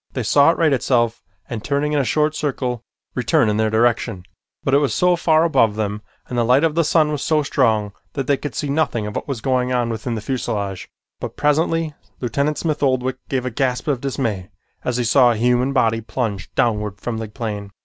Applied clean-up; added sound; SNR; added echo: none; none; none; none.